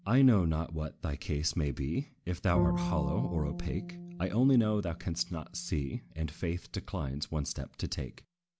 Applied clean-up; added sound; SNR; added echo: none; Bowed string instrument; 8 dB; none.